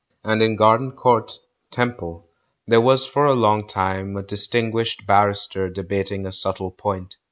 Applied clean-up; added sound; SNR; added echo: none; none; none; none.